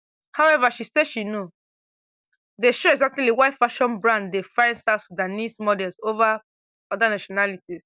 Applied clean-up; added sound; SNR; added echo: none; none; none; none.